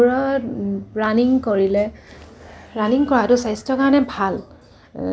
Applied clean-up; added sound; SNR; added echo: none; none; none; none.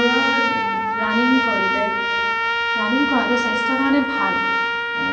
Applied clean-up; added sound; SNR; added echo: none; Trumpet; -3 dB; reverberation time 2.1 s.